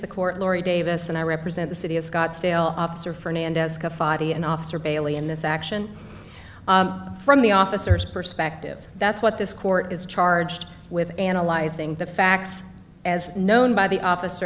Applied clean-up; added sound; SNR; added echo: none; none; none; none.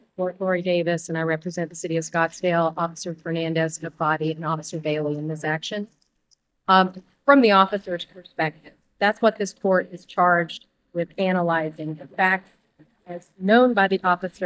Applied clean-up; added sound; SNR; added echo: neural mask model DeepFilterNet 3.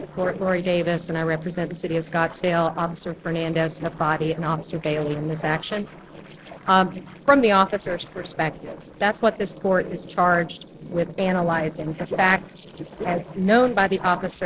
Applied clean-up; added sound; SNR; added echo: neural separator model SepFormer DNS4.